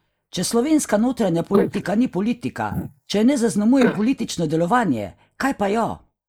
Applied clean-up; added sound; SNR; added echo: neural mask model Resemble Enhance denoiser.